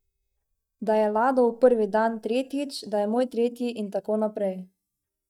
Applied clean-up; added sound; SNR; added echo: neural mask model DeepFilterNet 3.